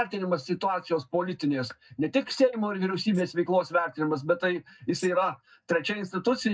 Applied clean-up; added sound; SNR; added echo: neural mask model DeepFilterNet 3.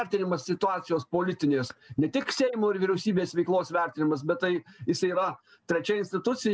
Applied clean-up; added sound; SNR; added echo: none; none; none; none.